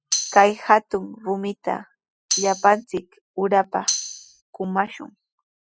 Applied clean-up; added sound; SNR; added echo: classical method spectral subtraction.